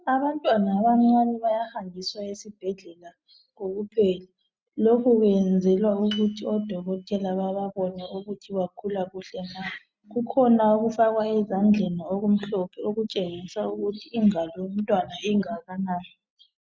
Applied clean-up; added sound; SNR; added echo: neural mask model RNNoise.